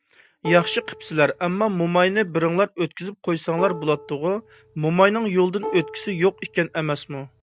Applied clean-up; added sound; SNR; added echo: none; Plucked string instrument; 14 dB; none.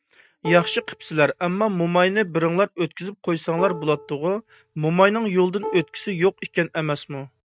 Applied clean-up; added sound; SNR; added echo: neural mask model RNNoise.